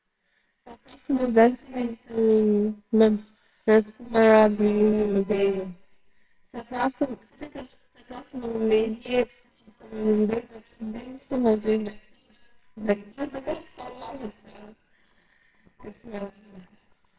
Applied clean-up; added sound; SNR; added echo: neural separator model SepFormer WHAMR!.